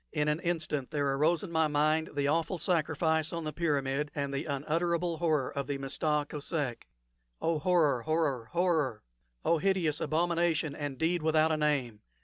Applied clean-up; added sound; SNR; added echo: none; none; none; none.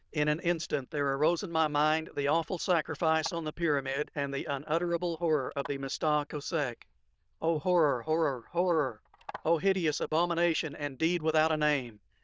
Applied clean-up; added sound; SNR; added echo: neural diffusion model UNIVERSE++.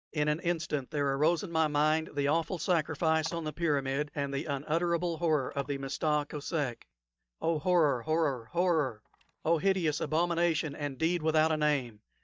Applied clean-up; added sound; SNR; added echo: neural mask model DeepFilterNet 3.